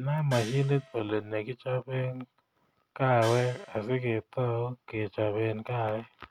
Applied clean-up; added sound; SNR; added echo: none; Gong; 15 dB; none.